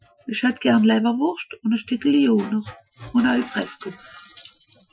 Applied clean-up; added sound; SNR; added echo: classical method Wiener filter.